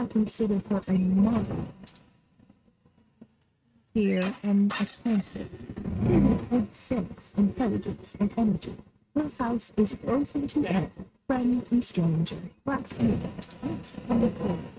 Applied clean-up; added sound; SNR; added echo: neural mask model RNNoise.